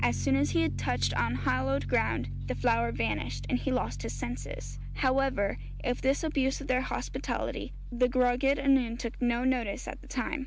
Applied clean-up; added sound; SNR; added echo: none; Piano; 6 dB; none.